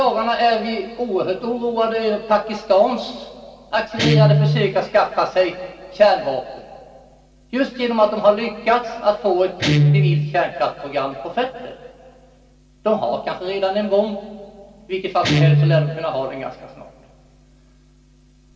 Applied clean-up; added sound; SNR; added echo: none; Guitar; 3 dB; reverberation time 2.2 s.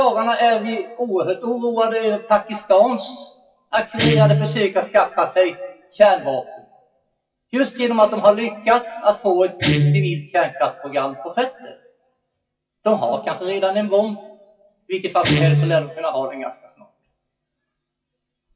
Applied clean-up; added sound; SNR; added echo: classical method WPE with log-MMSE.